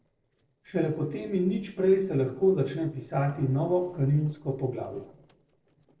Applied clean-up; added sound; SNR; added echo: neural separator model SepFormer DNS4.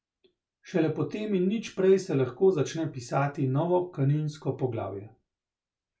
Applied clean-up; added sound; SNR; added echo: none; none; none; none.